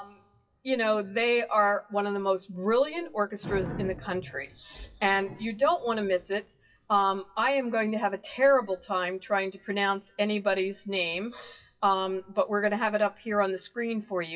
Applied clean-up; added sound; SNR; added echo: classical method WPE with log-MMSE.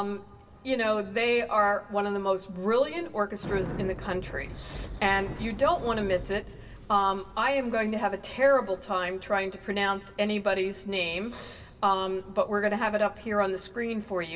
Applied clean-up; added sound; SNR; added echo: none; Bicycle; 15 dB; reverberation time 1.6 s.